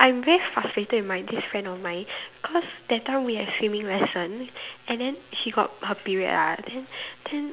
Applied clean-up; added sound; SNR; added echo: none; none; none; none.